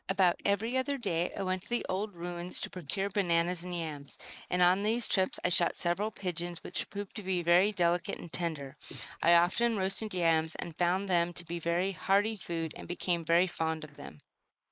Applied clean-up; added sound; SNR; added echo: neural mask model Resemble Enhance denoiser.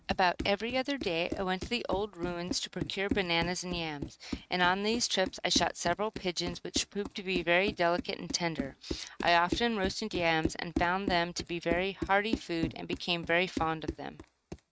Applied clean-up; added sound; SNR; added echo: neural mask model RNNoise.